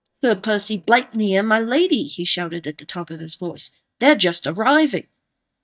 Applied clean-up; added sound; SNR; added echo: neural mask model DeepFilterNet 3.